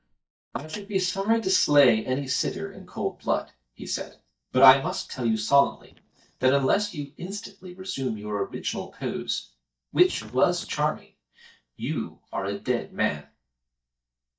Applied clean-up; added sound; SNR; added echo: neural mask model DeepFilterNet 3.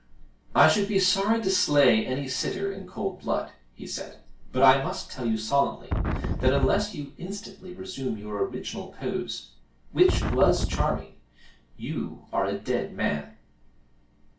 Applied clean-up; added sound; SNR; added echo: none; Wind; -1 dB; reverberation time 0.3 s.